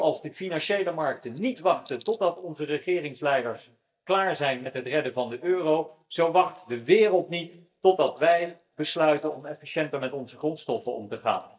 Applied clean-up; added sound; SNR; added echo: neural mask model DeepFilterNet 3.